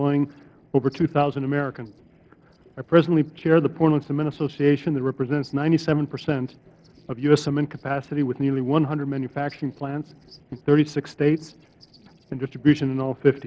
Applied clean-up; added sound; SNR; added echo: neural separator model SepFormer DNS4.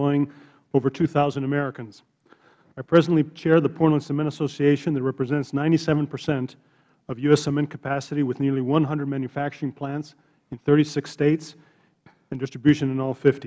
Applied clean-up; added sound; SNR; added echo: none; none; none; none.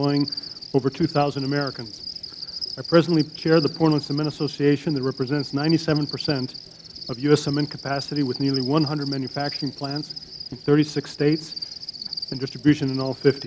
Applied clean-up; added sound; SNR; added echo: none; Cricket; 12 dB; none.